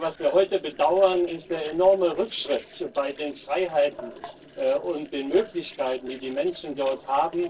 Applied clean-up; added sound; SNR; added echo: neural separator model SepFormer DNS4.